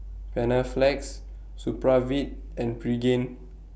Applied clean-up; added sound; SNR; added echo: none; none; none; none.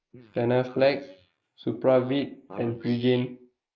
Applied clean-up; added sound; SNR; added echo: neural mask model Resemble Enhance denoiser.